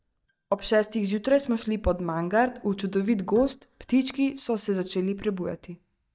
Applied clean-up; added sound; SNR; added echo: neural mask model DeepFilterNet 3.